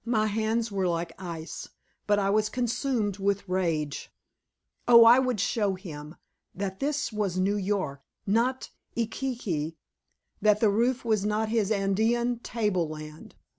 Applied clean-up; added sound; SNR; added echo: none; none; none; none.